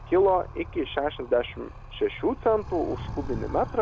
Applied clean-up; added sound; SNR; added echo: none; Animal; 12 dB; none.